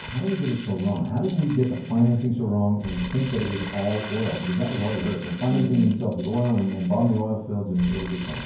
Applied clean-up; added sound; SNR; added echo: none; Crumpling, crinkling; 14 dB; reverberation time 0.9 s.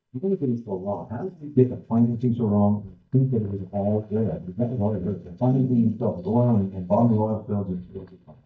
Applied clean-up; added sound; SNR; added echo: neural mask model DeepFilterNet 3.